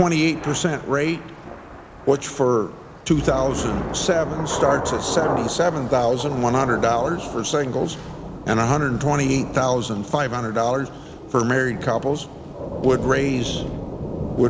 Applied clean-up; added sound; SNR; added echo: none; Thunder / Rain; 8 dB; none.